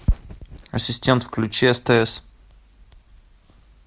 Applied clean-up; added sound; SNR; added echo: none; none; none; none.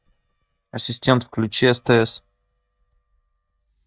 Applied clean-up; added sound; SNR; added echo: neural mask model DeepFilterNet 3.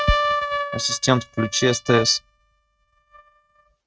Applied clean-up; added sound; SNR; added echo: neural mask model RNNoise.